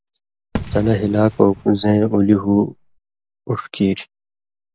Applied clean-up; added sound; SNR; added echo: none; Fireworks; 13 dB; none.